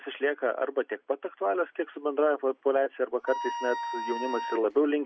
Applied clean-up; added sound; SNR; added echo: none; Wind instrument, woodwind instrument; 6 dB; none.